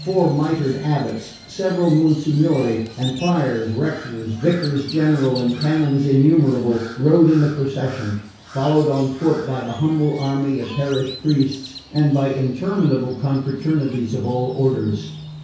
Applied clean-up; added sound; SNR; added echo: none; Crow; 17 dB; reverberation time 0.6 s.